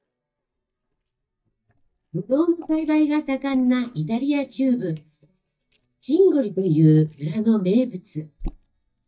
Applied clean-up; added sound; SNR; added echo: neural mask model DeepFilterNet 3.